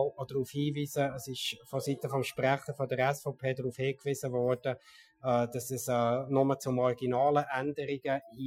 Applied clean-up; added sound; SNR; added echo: classical method Wiener filter.